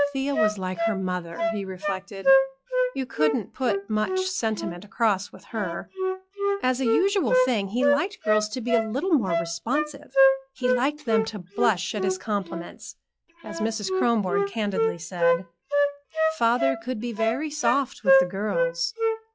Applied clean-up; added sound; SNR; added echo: classical method log-MMSE.